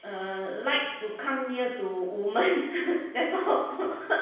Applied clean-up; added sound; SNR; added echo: none; none; none; reverberation time 0.9 s.